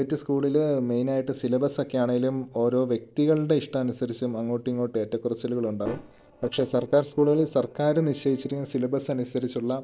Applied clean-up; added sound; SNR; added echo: neural separator model SepFormer DNS4.